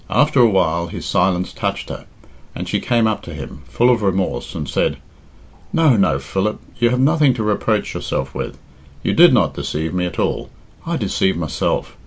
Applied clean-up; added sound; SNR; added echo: none; none; none; none.